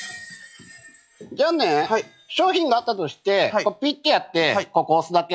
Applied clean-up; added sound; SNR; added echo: classical method log-MMSE.